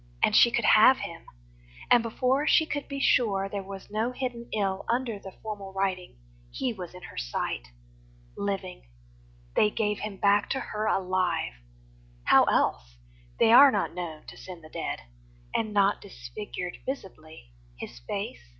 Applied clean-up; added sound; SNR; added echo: none; none; none; none.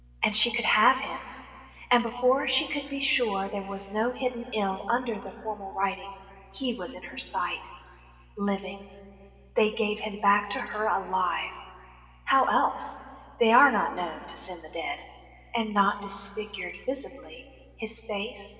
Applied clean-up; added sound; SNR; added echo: none; none; none; reverberation time 2.6 s.